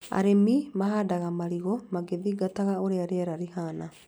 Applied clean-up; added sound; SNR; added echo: none; none; none; none.